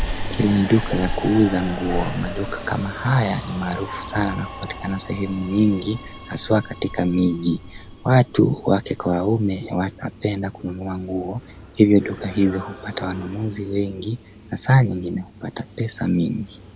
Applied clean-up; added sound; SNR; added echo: none; Subway, metro, underground; 11 dB; none.